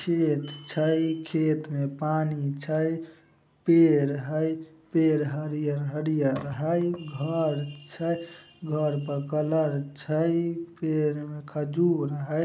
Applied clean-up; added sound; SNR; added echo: none; none; none; none.